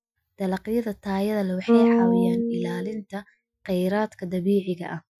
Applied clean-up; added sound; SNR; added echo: classical method Wiener filter.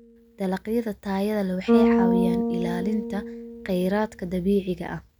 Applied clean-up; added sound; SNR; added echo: none; Bass guitar; 0 dB; none.